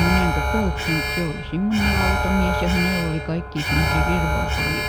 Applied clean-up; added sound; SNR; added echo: none; Alarm; -2 dB; none.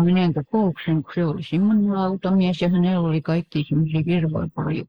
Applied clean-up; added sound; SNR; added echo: neural mask model Resemble Enhance denoiser.